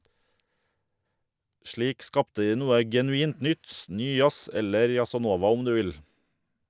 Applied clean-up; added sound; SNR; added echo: none; none; none; none.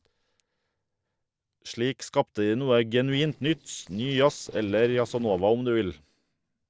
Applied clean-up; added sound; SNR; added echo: neural separator model SepFormer DNS4.